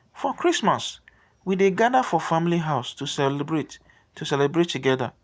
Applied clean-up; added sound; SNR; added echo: none; none; none; none.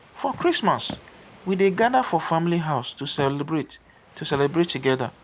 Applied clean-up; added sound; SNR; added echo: none; Waves, surf + Walk, footsteps; 20 dB; none.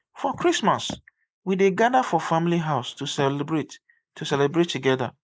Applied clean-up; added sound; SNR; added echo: neural mask model Resemble Enhance denoiser.